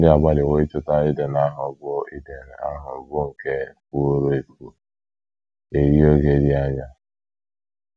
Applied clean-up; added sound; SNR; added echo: none; none; none; none.